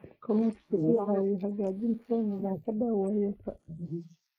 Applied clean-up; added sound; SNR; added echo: neural mask model Resemble Enhance denoiser.